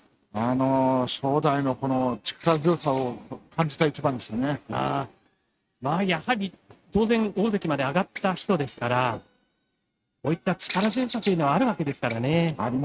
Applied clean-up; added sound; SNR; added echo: neural mask model RNNoise.